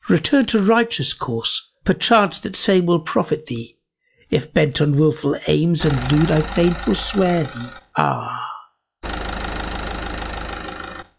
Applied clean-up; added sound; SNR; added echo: classical method log-MMSE.